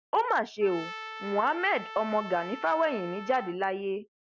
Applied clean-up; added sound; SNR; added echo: none; Trumpet; 13 dB; none.